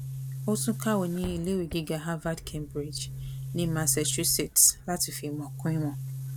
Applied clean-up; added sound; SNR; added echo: none; Boom; 8 dB; none.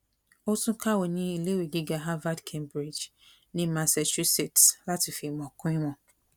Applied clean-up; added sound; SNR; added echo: none; none; none; none.